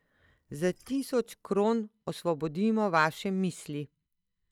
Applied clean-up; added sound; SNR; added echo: neural mask model DeepFilterNet 3.